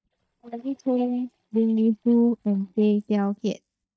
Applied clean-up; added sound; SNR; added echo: neural mask model DeepFilterNet 3.